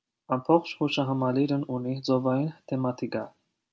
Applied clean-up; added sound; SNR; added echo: none; none; none; none.